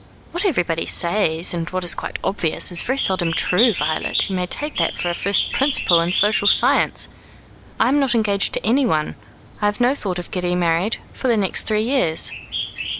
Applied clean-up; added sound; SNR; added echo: none; Bird; 7 dB; none.